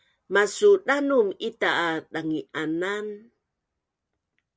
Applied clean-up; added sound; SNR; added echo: none; none; none; none.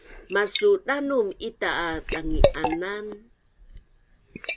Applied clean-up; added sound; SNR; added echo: none; Liquid; 1 dB; none.